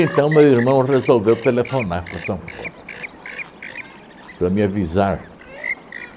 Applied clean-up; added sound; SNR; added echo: none; Chirp, tweet; 14 dB; none.